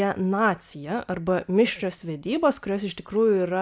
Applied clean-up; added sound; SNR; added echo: none; none; none; none.